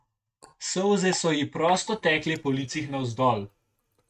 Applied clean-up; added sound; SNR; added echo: neural mask model RNNoise.